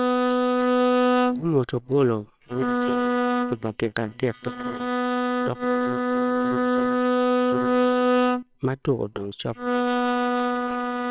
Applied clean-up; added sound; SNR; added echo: neural separator model SepFormer WHAMR!.